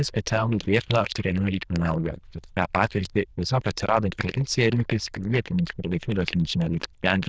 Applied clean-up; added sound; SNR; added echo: neural diffusion model UNIVERSE++.